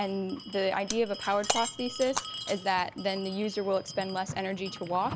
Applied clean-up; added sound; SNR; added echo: none; Shatter + Bell; 8 dB; none.